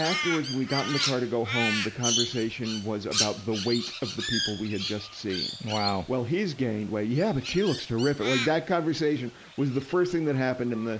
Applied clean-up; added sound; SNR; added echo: none; Crow; 6 dB; none.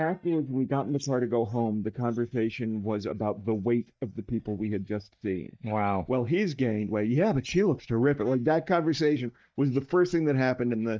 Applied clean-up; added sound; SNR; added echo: neural mask model DeepFilterNet 3.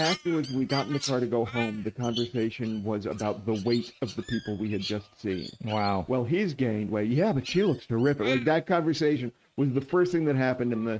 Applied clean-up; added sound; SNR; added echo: neural mask model RNNoise.